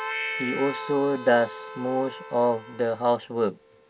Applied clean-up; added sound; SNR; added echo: none; Harmonica; 10 dB; none.